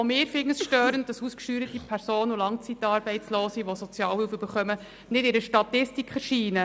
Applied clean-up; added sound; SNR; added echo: none; Cough; 13 dB; none.